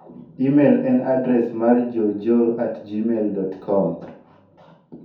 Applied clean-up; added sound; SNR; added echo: none; none; none; reverberation time 0.6 s.